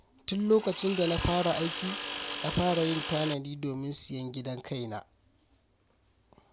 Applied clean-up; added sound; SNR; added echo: none; Tools; 6 dB; none.